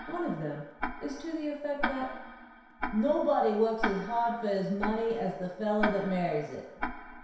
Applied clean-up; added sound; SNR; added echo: none; Tick-tock; 7 dB; reverberation time 0.7 s.